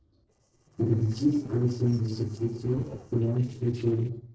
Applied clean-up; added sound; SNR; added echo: neural separator model SepFormer DNS4.